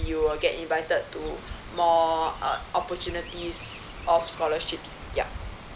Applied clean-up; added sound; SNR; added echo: none; Chirp, tweet; 12 dB; none.